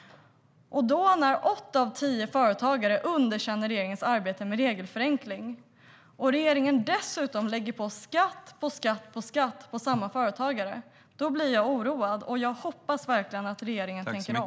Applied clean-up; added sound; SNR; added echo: none; none; none; none.